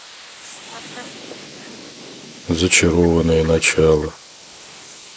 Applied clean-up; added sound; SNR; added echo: neural mask model Resemble Enhance denoiser.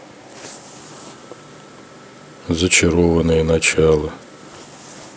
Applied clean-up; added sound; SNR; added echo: none; none; none; none.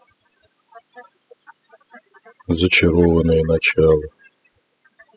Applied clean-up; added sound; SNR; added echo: classical method spectral subtraction.